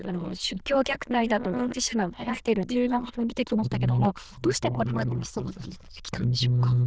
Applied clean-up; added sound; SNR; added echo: neural diffusion model UNIVERSE++.